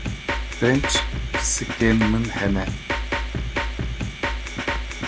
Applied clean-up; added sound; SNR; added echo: none; Drum kit; 0 dB; none.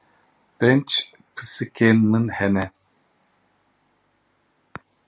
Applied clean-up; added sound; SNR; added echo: none; none; none; none.